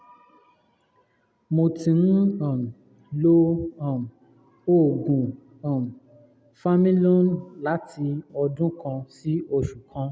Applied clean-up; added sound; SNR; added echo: none; none; none; none.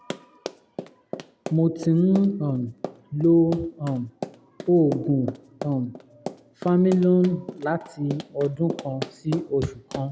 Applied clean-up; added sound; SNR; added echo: none; Run; 14 dB; none.